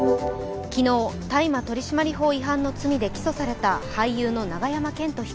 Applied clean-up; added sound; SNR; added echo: none; Car passing by; 17 dB; none.